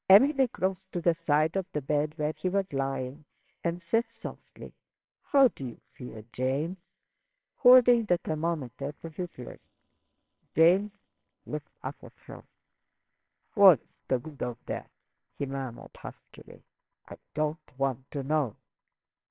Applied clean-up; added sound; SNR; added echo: neural separator model SepFormer WHAMR!.